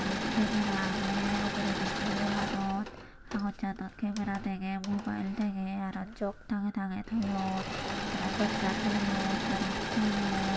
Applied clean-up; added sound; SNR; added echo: none; Engine / Mechanisms; 2 dB; none.